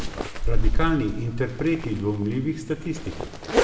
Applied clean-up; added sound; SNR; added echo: none; Zipper (clothing); -2 dB; reverberation time 1.4 s.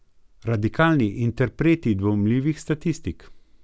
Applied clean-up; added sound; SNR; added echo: none; none; none; none.